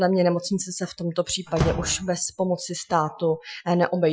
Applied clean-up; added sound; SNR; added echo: classical method Wiener filter.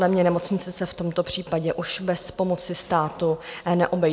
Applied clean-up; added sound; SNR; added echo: none; none; none; none.